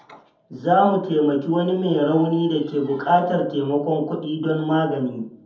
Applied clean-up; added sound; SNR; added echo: none; none; none; reverberation time 0.6 s.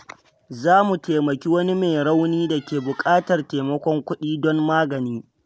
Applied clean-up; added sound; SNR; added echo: none; none; none; none.